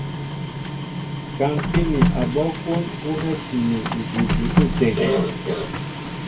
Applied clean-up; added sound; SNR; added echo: none; Printer; 0 dB; reverberation time 0.2 s.